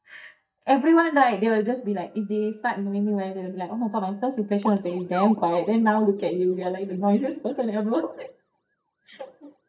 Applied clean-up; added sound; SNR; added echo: neural mask model DeepFilterNet 3.